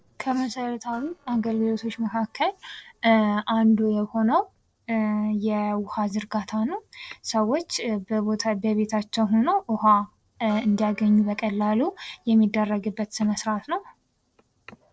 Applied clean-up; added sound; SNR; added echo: neural separator model SepFormer DNS4.